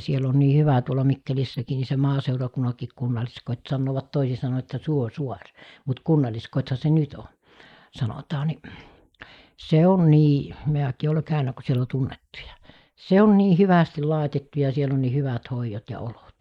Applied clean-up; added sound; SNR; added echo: neural mask model Resemble Enhance denoiser.